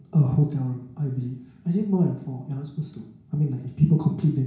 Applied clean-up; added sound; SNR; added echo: none; none; none; reverberation time 0.6 s.